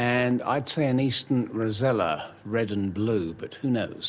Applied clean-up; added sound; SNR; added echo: none; none; none; none.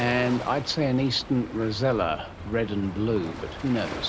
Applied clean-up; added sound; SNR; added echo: none; Waves, surf; 12 dB; none.